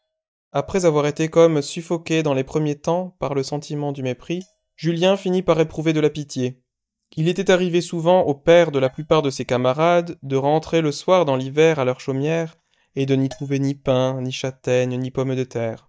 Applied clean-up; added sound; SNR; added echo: neural mask model DeepFilterNet 3.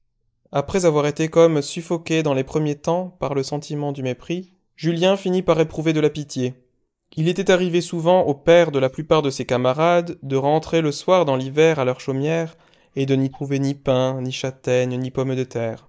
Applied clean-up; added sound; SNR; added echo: neural mask model Resemble Enhance denoiser.